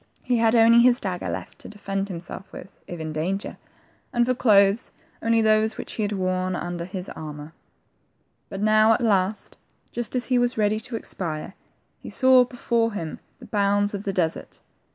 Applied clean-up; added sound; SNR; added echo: none; none; none; none.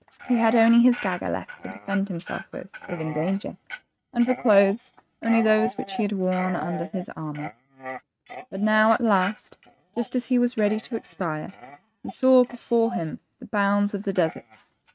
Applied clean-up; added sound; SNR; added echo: neural mask model RNNoise.